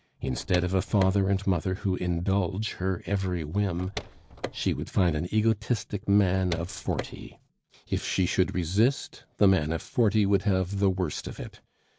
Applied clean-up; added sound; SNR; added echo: none; Car; 13 dB; none.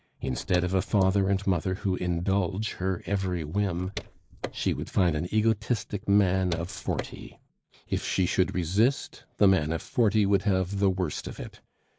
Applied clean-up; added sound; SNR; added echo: neural mask model Resemble Enhance denoiser.